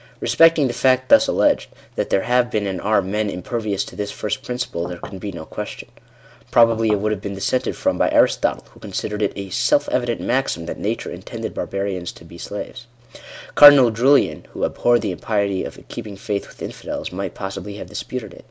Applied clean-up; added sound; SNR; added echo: none; Knock / Wood; 14 dB; none.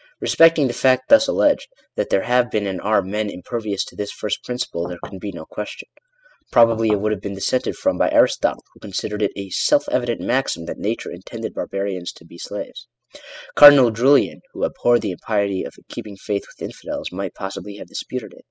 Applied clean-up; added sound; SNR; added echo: classical method spectral subtraction.